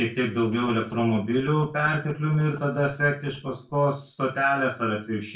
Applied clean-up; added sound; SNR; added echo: neural separator model SepFormer DNS4.